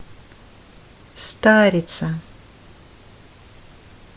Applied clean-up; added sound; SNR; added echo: none; none; none; none.